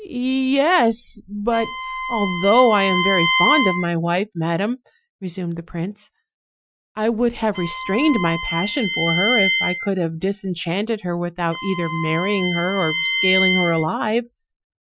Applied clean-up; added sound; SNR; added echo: classical method Wiener filter.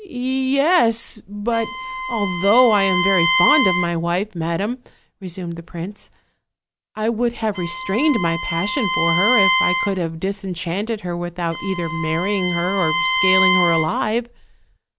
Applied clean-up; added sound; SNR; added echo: none; Bowed string instrument; 2 dB; none.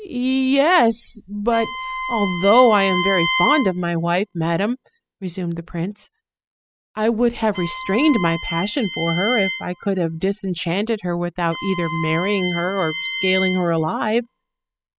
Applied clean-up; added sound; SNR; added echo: classical method spectral subtraction.